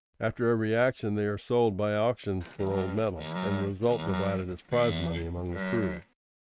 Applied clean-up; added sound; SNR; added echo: neural mask model RNNoise.